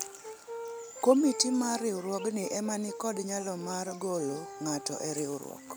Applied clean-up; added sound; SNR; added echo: none; Brass instrument; 13 dB; none.